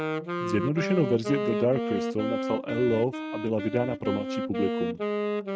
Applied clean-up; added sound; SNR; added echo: neural mask model RNNoise.